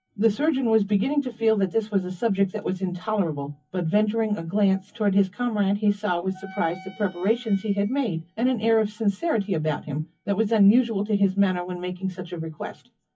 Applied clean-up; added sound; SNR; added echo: classical method WPE with log-MMSE.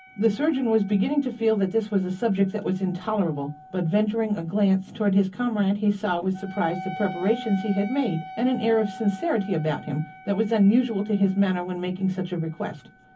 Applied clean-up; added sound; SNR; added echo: none; Wind instrument, woodwind instrument; 18 dB; reverberation time 0.3 s.